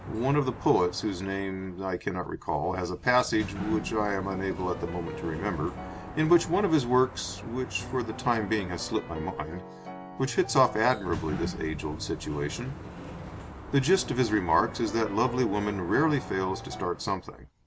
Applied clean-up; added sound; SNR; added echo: none; Sliding door + Piano; 11 dB; none.